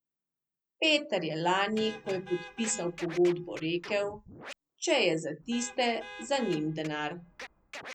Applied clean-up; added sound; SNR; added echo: none; Scratching (performance technique) + Vehicle horn, car horn, honking; 16 dB; none.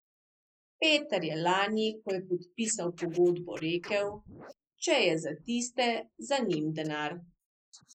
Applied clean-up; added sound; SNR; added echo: neural mask model Resemble Enhance denoiser.